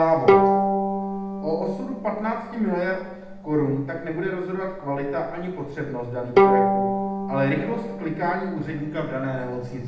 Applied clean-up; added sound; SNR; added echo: none; Bowed string instrument; -1 dB; reverberation time 0.8 s.